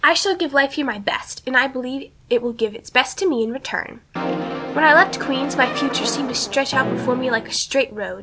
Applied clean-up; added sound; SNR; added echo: none; Brass instrument; 6 dB; none.